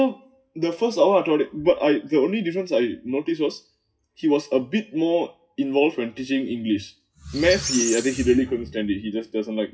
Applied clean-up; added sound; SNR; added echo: classical method WPE with log-MMSE.